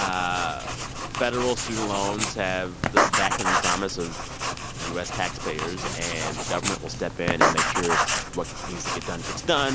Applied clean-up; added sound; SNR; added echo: none; Writing; -2 dB; none.